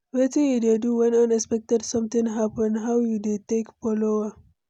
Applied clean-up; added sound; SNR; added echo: none; none; none; none.